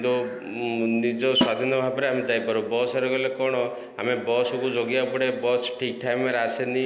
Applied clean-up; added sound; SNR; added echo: none; Snare drum; 7 dB; none.